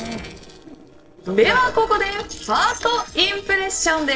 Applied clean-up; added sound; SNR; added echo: neural separator model SepFormer DNS4.